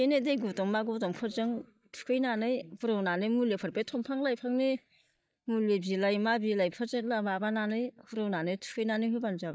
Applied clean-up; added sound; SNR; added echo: neural mask model DeepFilterNet 3.